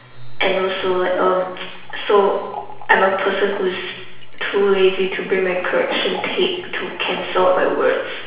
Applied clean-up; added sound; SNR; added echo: none; Liquid; 20 dB; reverberation time 0.9 s.